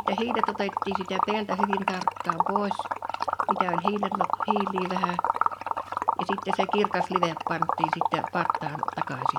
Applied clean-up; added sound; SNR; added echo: none; Liquid; -3 dB; none.